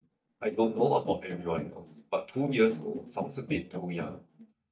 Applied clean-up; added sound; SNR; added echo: neural mask model DeepFilterNet 3.